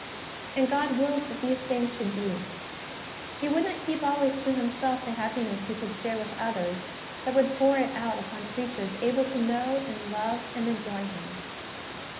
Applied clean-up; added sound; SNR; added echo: none; Water; 10 dB; reverberation time 1.1 s.